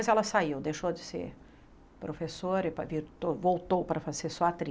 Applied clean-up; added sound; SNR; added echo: none; none; none; none.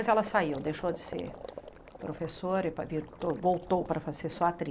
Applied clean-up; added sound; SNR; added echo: none; Gurgling; 16 dB; none.